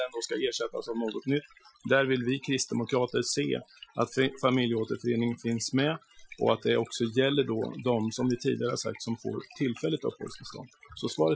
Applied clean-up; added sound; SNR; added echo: classical method Wiener filter.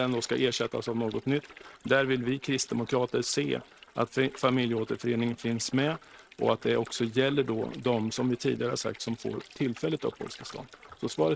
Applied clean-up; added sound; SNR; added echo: neural mask model RNNoise.